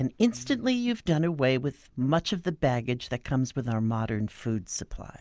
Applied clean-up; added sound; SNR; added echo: none; none; none; none.